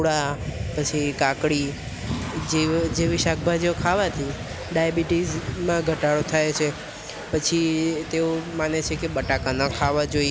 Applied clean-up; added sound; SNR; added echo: none; Toilet flush / Water; 15 dB; none.